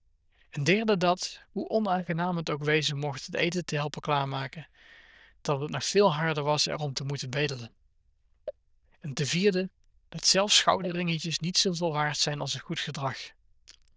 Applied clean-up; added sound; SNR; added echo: neural diffusion model UNIVERSE++.